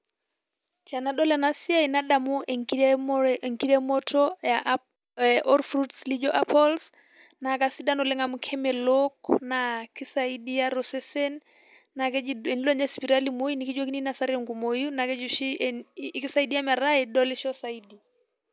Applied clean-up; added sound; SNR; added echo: none; none; none; none.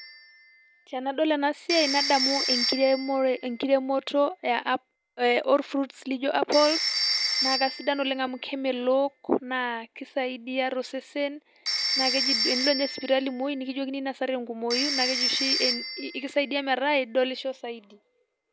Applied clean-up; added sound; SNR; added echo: none; Telephone; 5 dB; none.